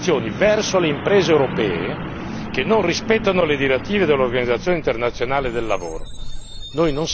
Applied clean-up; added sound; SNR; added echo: none; Truck; 8 dB; none.